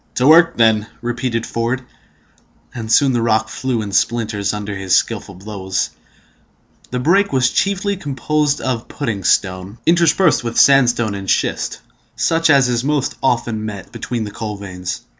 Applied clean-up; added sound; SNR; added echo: none; none; none; none.